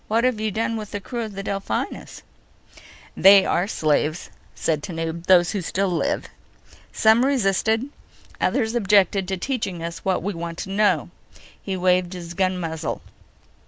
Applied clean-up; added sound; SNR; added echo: none; none; none; none.